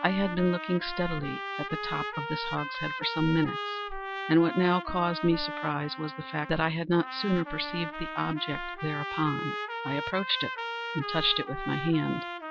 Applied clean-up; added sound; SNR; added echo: none; Trumpet; 6 dB; none.